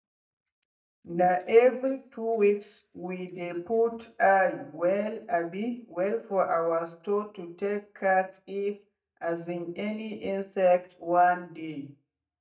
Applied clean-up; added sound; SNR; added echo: neural mask model DeepFilterNet 3.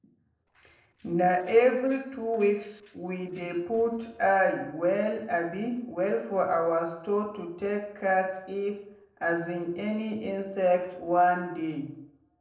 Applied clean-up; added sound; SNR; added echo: neural separator model SepFormer DNS4.